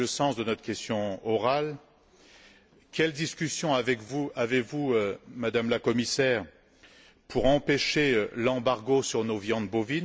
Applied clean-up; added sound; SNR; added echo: none; none; none; none.